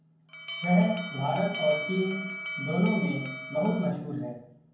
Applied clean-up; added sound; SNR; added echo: none; Alarm; 9 dB; reverberation time 0.9 s.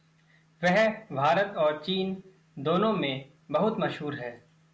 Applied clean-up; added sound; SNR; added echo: none; none; none; none.